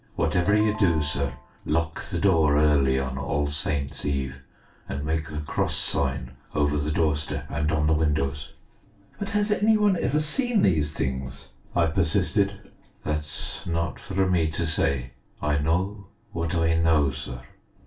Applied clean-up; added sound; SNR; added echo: none; Ringtone; 16 dB; reverberation time 0.2 s.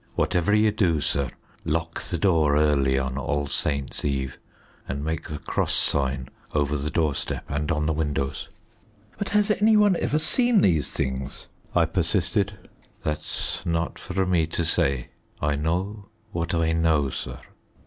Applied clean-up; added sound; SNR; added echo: none; none; none; none.